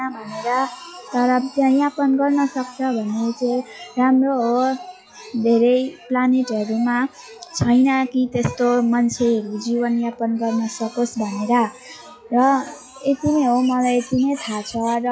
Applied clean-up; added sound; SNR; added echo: classical method log-MMSE.